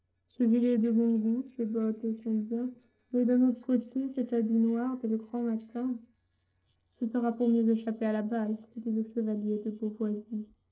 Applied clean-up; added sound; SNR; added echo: neural separator model SepFormer DNS4.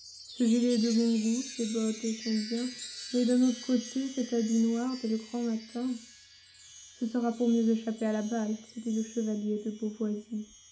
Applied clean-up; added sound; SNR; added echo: none; Chime; 15 dB; none.